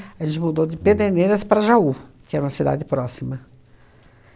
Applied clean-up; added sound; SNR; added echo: none; Brass instrument; 13 dB; none.